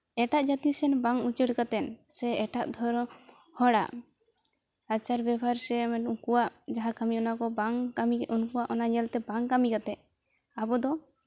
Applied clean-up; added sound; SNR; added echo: none; none; none; none.